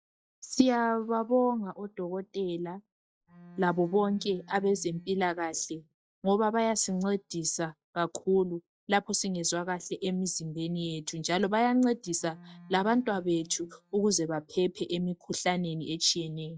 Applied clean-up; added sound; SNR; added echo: classical method log-MMSE.